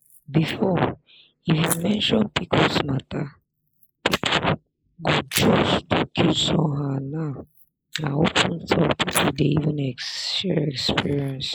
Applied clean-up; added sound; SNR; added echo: neural mask model Resemble Enhance denoiser.